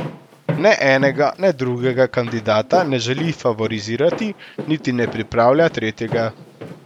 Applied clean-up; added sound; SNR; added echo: none; Walk, footsteps; 13 dB; none.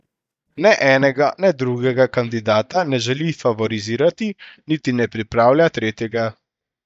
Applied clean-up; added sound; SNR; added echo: neural mask model DeepFilterNet 3.